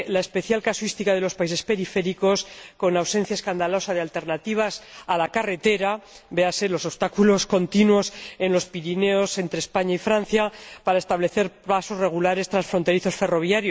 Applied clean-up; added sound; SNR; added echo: none; none; none; none.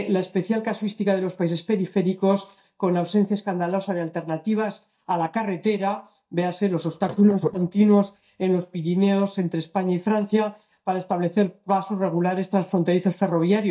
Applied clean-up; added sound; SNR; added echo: neural mask model DeepFilterNet 3.